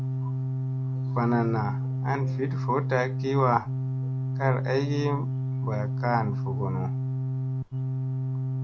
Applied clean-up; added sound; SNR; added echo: none; Organ; -2 dB; none.